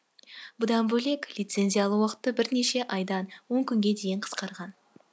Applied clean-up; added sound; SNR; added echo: none; none; none; none.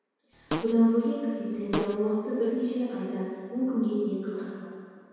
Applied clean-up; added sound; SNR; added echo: none; Fart; 6 dB; reverberation time 2.2 s.